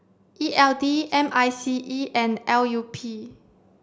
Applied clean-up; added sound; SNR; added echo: none; none; none; none.